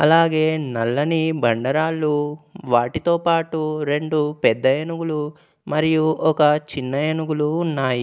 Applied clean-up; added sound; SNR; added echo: none; none; none; none.